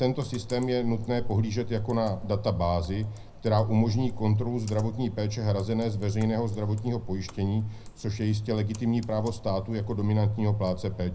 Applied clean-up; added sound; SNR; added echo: none; Computer keyboard; 12 dB; reverberation time 0.3 s.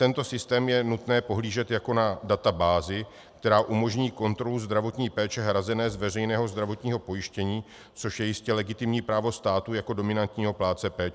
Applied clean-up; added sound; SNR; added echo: none; none; none; none.